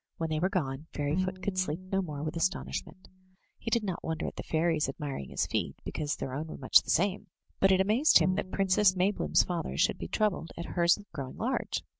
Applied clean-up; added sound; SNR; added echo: none; Bowed string instrument; 8 dB; none.